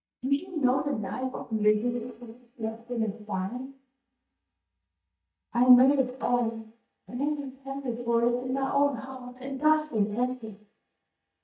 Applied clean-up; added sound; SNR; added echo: neural mask model DeepFilterNet 3.